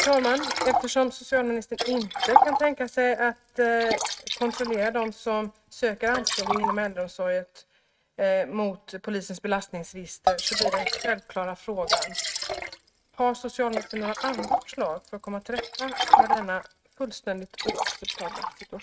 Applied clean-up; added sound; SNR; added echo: neural mask model RNNoise.